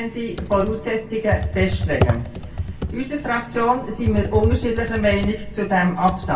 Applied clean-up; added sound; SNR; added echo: none; Computer keyboard; 4 dB; reverberation time 0.2 s.